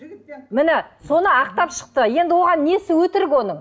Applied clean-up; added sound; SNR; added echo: none; none; none; none.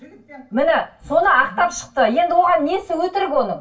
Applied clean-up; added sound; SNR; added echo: none; none; none; reverberation time 0.2 s.